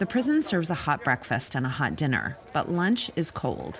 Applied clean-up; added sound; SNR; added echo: none; none; none; none.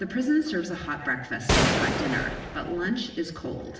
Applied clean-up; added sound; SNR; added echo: none; Gunshot, gunfire; -2 dB; reverberation time 0.9 s.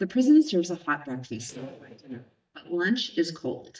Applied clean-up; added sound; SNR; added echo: neural mask model DeepFilterNet 3.